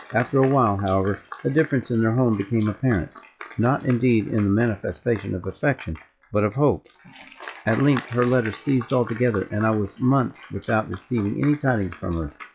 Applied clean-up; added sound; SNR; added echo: classical method log-MMSE.